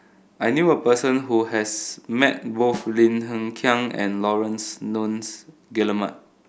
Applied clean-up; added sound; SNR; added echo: none; Snare drum; 18 dB; none.